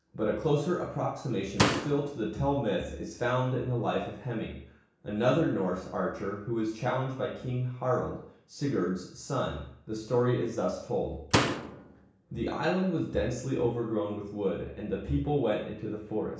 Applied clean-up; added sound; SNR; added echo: none; Slam; 0 dB; reverberation time 0.6 s.